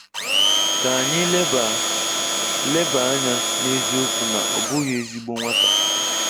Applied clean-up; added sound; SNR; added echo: none; Domestic sounds, home sounds; -4 dB; none.